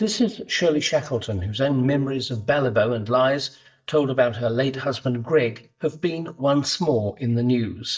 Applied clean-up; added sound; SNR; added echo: neural mask model DeepFilterNet 3.